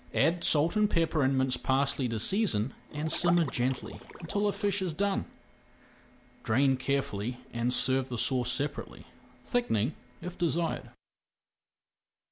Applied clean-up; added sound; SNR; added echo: none; Liquid; 10 dB; none.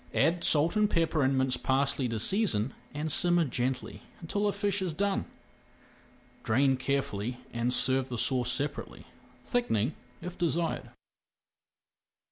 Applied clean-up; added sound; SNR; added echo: none; none; none; none.